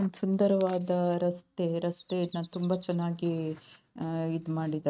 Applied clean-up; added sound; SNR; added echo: neural mask model RNNoise.